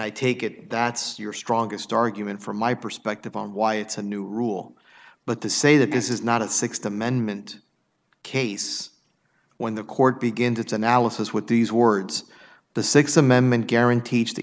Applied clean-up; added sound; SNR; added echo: none; none; none; none.